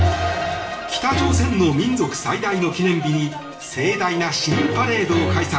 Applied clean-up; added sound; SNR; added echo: none; none; none; reverberation time 0.6 s.